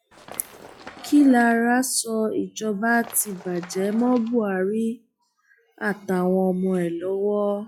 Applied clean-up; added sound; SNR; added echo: classical method log-MMSE.